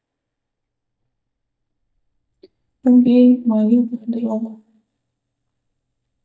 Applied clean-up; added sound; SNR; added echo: neural mask model DeepFilterNet 3.